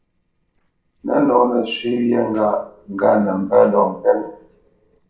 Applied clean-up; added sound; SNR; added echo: neural separator model SepFormer DNS4.